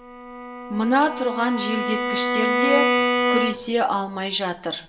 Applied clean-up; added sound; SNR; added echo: none; Bowed string instrument; 0 dB; reverberation time 0.7 s.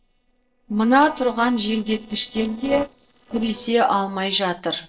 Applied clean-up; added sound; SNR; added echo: neural separator model SepFormer DNS4.